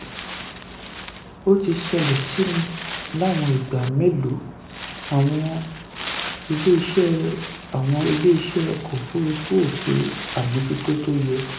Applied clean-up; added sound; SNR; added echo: none; Wind; 11 dB; reverberation time 0.5 s.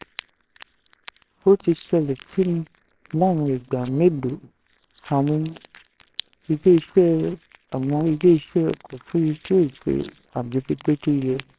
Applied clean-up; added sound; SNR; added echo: neural separator model SepFormer WHAMR!.